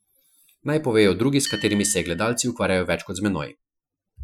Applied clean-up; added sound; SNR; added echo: classical method Wiener filter.